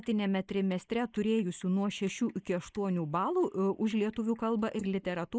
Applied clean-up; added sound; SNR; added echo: neural mask model Resemble Enhance denoiser.